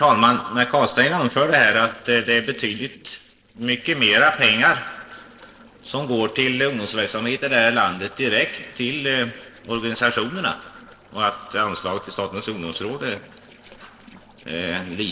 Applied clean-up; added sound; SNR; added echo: neural separator model SepFormer DNS4.